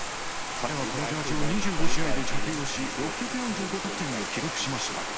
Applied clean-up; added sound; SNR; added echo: none; Bathtub (filling or washing); -4 dB; none.